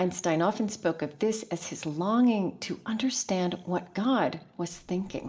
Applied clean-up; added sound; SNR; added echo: none; none; none; reverberation time 0.5 s.